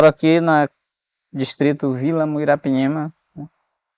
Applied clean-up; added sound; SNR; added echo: neural mask model Resemble Enhance denoiser.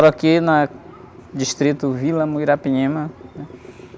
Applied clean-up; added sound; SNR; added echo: none; none; none; none.